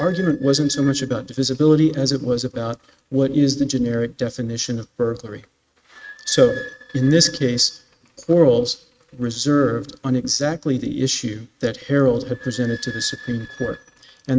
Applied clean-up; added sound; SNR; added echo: neural mask model RNNoise.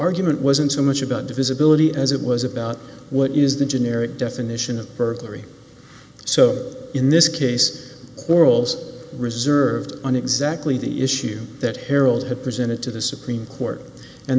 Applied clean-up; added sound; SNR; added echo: none; none; none; none.